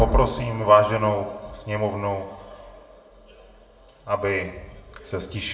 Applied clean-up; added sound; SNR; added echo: none; Drum; 20 dB; reverberation time 0.6 s.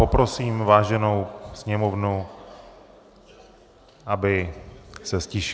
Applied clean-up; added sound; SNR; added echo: none; none; none; none.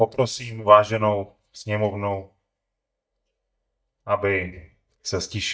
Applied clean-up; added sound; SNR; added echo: neural mask model DeepFilterNet 3.